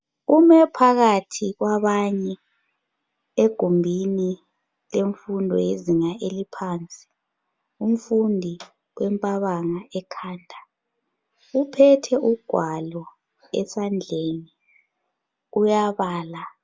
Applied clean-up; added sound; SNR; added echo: none; none; none; none.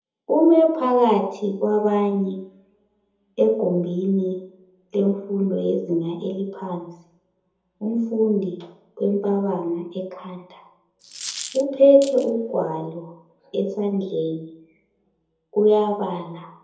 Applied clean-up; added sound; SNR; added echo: none; Coin (dropping); 14 dB; reverberation time 0.7 s.